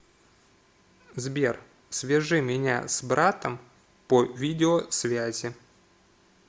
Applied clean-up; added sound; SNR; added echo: none; none; none; none.